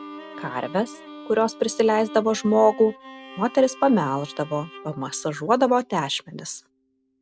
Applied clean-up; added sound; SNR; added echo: none; Bowed string instrument; 19 dB; none.